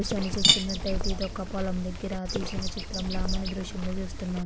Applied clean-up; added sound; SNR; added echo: none; Bird + Cutlery, silverware / Dishes, pots, and pans; -4 dB; none.